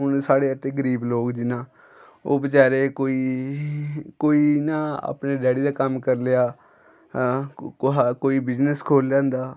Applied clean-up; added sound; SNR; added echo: none; none; none; none.